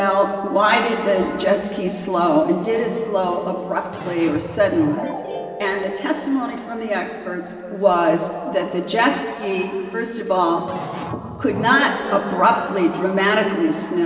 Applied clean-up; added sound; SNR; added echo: none; Keyboard (musical); 15 dB; reverberation time 2.7 s.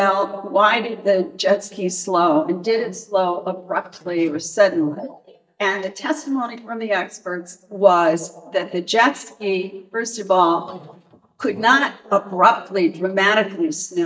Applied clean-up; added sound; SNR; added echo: neural mask model DeepFilterNet 3.